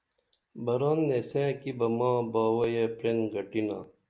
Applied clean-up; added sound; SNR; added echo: none; none; none; none.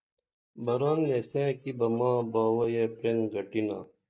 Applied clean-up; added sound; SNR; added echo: neural mask model DeepFilterNet 3.